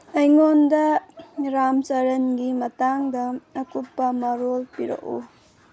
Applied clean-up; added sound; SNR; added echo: none; none; none; none.